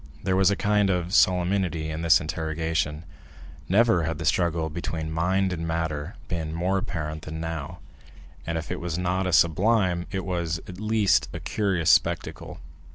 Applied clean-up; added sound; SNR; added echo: none; none; none; none.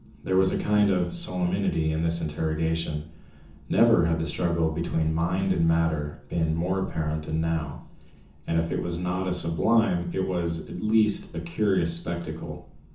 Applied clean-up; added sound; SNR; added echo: none; none; none; reverberation time 0.6 s.